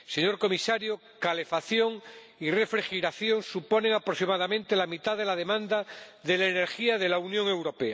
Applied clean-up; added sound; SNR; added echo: none; none; none; none.